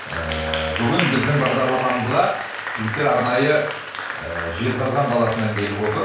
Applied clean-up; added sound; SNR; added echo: none; Applause; 7 dB; reverberation time 0.5 s.